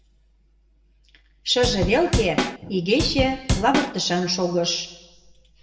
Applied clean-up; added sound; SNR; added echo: none; Drum / Drum kit; 0 dB; reverberation time 0.8 s.